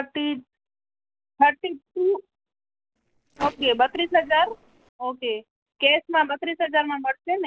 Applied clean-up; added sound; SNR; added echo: neural separator model SepFormer DNS4.